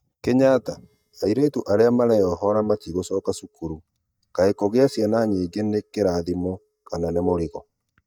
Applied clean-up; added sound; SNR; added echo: neural mask model DeepFilterNet 3.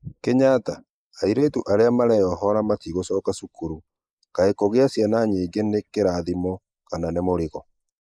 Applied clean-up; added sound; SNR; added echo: neural mask model Resemble Enhance denoiser.